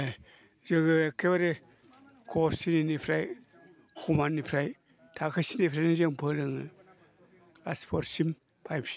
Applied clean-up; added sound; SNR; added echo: none; none; none; none.